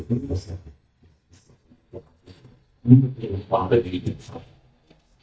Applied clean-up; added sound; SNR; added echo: neural mask model DeepFilterNet 3.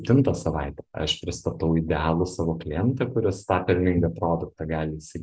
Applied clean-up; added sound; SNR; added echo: none; none; none; none.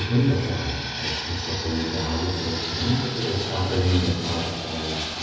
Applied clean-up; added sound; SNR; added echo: none; Fixed-wing aircraft, airplane; 6 dB; reverberation time 1.3 s.